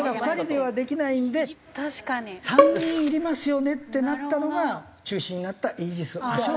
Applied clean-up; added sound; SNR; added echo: none; Bowed string instrument; -2 dB; none.